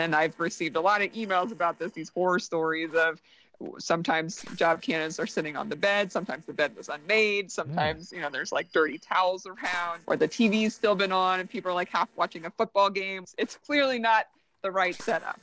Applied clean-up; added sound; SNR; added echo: neural separator model SepFormer DNS4.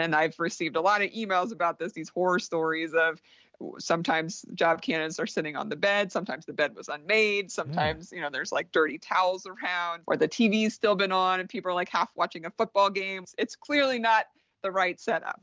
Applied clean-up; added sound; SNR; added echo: none; none; none; none.